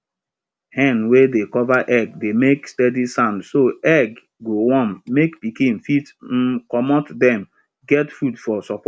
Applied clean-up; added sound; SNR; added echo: none; none; none; none.